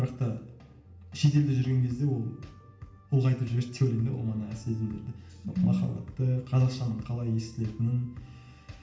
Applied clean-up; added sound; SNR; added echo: none; none; none; reverberation time 0.7 s.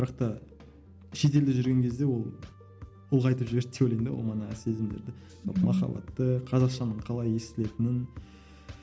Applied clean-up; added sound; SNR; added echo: none; none; none; none.